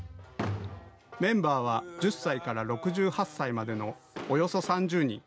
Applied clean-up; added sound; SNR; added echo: none; none; none; none.